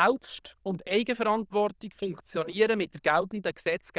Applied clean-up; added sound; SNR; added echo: neural diffusion model UNIVERSE++.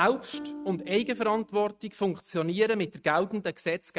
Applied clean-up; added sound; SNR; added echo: neural mask model RNNoise.